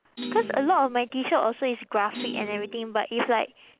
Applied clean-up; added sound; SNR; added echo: none; Thump, thud; 11 dB; none.